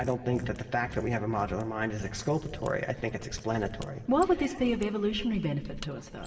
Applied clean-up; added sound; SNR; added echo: none; Mechanisms; 14 dB; reverberation time 2.0 s.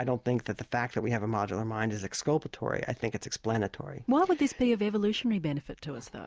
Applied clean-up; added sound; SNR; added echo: none; none; none; none.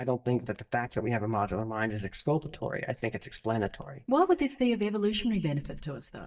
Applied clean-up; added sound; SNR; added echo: neural mask model DeepFilterNet 3.